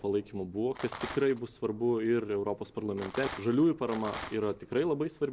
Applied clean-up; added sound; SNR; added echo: none; Rattle; 12 dB; none.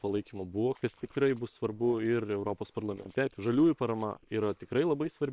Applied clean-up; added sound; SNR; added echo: neural separator model SepFormer WHAM!.